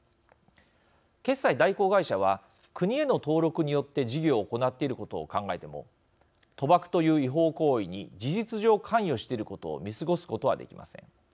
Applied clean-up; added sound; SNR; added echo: none; none; none; none.